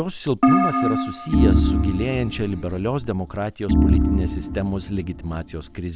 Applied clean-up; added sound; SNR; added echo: none; Organ + Keyboard (musical); -5 dB; none.